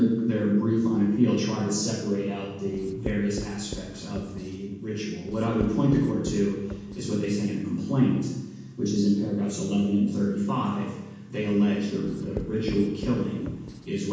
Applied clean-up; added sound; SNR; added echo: none; Writing; 13 dB; reverberation time 1.2 s.